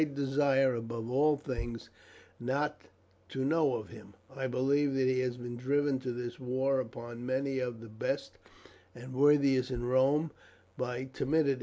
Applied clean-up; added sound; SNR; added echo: none; none; none; none.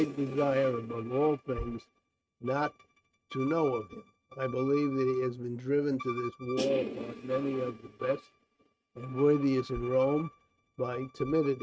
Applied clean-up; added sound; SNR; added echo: neural mask model RNNoise.